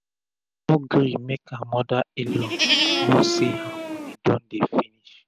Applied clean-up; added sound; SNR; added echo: none; Livestock, farm animals, working animals; -1 dB; none.